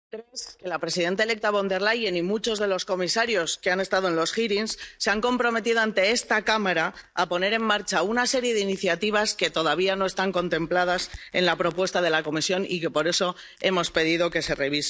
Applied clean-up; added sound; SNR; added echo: neural mask model DeepFilterNet 3.